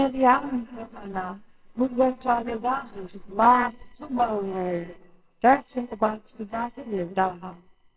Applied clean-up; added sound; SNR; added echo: neural separator model SepFormer WHAMR!.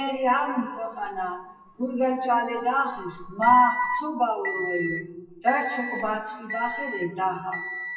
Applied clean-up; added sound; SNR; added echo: classical method WPE with log-MMSE.